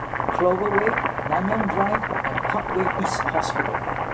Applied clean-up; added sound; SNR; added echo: none; Boiling; -2 dB; none.